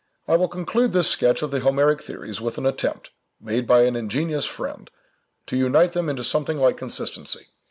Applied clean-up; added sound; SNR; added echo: none; none; none; none.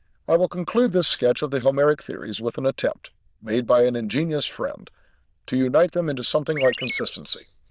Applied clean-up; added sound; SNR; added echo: neural diffusion model UNIVERSE++.